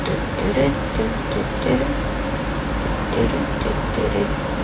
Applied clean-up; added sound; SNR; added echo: none; none; none; none.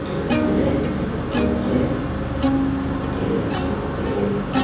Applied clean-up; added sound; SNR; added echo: none; Plucked string instrument; 3 dB; reverberation time 1.3 s.